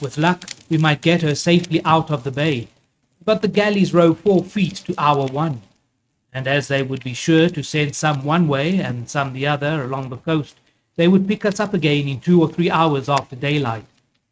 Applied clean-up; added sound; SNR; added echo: neural mask model RNNoise.